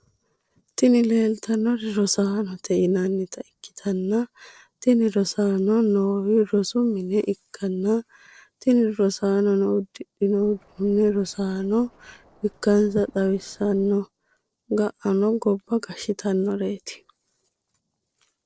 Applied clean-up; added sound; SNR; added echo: neural separator model SepFormer DNS4.